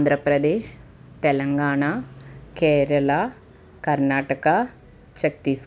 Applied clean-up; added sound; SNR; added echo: none; none; none; none.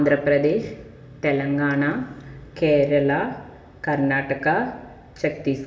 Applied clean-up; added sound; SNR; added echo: none; none; none; reverberation time 1.5 s.